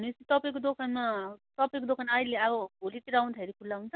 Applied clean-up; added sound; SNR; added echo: none; none; none; none.